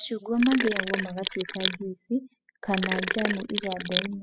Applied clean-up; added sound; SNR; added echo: classical method spectral subtraction.